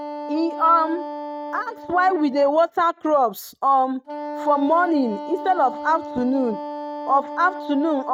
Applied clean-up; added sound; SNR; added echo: neural mask model RNNoise.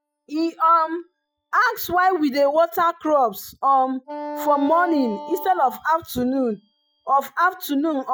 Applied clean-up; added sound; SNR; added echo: classical method Wiener filter.